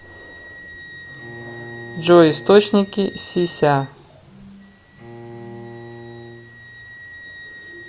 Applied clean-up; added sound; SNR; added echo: none; Bowed string instrument + Wind instrument, woodwind instrument; 17 dB; none.